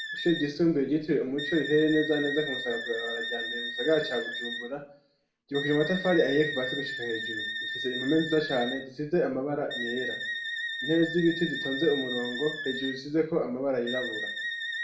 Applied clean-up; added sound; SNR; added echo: none; Wind instrument, woodwind instrument; 6 dB; reverberation time 0.5 s.